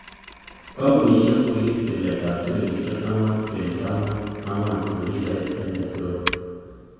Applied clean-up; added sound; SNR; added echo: none; Mechanisms; 14 dB; reverberation time 2.0 s.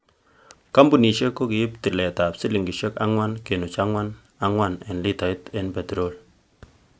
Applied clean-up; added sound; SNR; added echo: none; none; none; none.